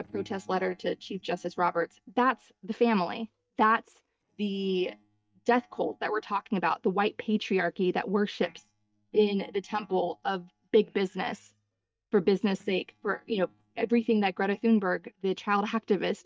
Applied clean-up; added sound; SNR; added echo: neural mask model DeepFilterNet 3.